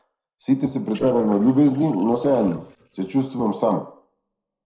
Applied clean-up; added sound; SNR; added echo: neural separator model SepFormer DNS4.